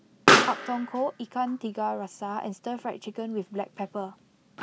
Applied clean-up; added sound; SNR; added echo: none; Explosion; -3 dB; none.